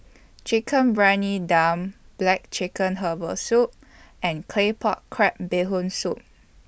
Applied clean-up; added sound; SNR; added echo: none; none; none; none.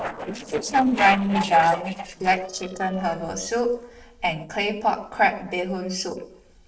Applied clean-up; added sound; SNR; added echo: neural separator model SepFormer DNS4.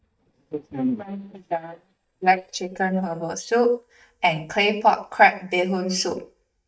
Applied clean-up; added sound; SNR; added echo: neural mask model DeepFilterNet 3.